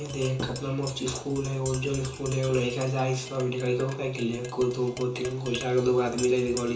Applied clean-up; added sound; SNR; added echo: none; Tap; 15 dB; reverberation time 0.7 s.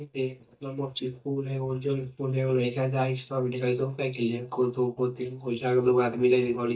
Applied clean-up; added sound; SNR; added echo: neural mask model DeepFilterNet 3.